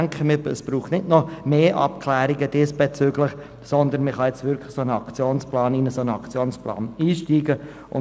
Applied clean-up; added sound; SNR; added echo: none; none; none; none.